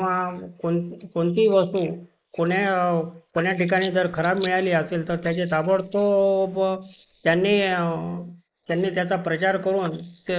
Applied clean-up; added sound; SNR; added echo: neural mask model Resemble Enhance denoiser.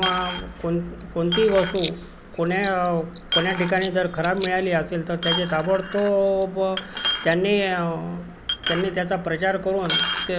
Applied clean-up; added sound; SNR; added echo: none; Coin (dropping); 8 dB; none.